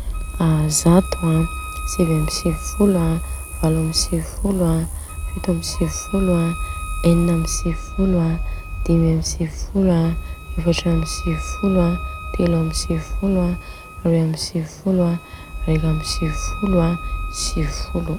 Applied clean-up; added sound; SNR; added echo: none; Wind instrument, woodwind instrument; 18 dB; none.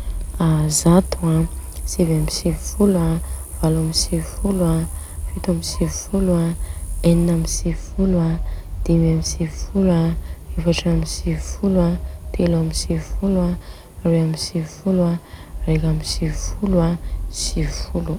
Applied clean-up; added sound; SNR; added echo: none; none; none; none.